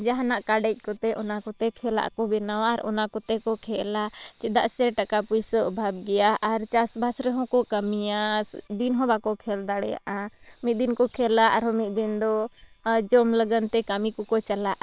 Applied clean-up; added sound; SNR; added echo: neural separator model SepFormer WHAM!.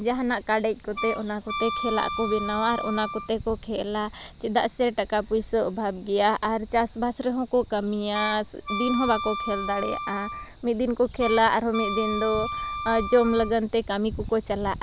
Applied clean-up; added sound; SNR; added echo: none; Wind instrument, woodwind instrument; 7 dB; none.